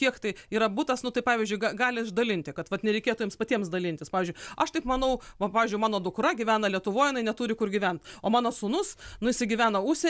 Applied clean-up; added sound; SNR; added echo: none; none; none; none.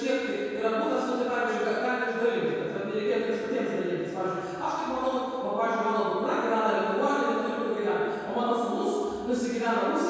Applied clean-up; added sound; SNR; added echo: none; none; none; reverberation time 2.2 s.